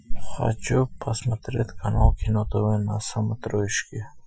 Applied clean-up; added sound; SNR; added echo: classical method Wiener filter.